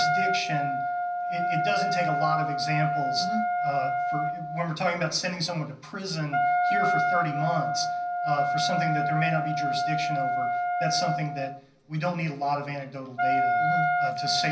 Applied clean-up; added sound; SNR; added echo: none; Wind instrument, woodwind instrument; -3 dB; reverberation time 0.4 s.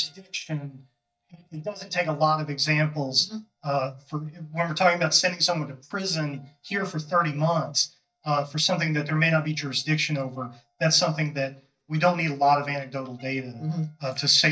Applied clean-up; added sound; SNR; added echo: neural mask model DeepFilterNet 3.